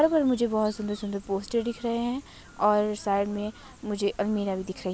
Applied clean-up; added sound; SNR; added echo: none; none; none; none.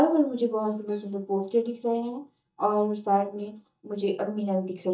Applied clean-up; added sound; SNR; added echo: neural mask model DeepFilterNet 3.